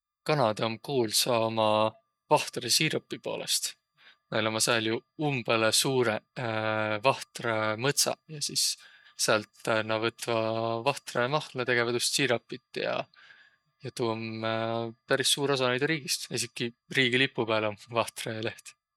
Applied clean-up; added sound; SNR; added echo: neural mask model DeepFilterNet 3.